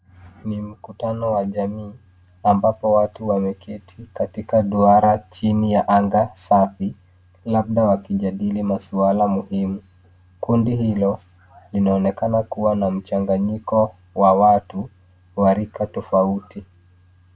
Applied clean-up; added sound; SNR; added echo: none; none; none; none.